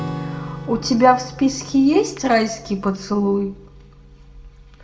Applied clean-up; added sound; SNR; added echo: none; Acoustic guitar / Strum; 14 dB; reverberation time 0.5 s.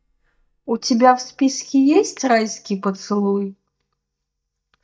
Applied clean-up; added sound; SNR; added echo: neural mask model DeepFilterNet 3.